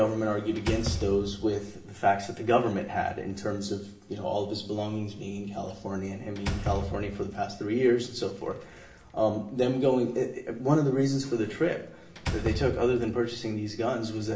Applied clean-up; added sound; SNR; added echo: none; Slam; 11 dB; reverberation time 0.6 s.